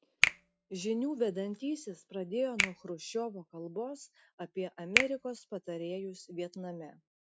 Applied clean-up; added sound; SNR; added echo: classical method log-MMSE.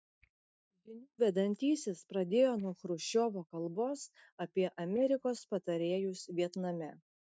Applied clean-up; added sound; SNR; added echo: neural mask model DeepFilterNet 3.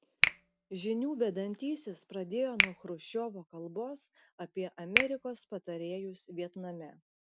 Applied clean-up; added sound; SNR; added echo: none; Finger snapping; -1 dB; none.